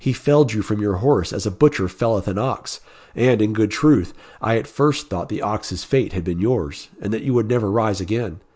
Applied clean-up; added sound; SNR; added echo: none; none; none; none.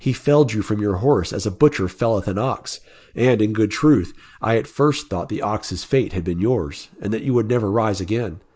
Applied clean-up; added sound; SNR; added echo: neural mask model Resemble Enhance denoiser.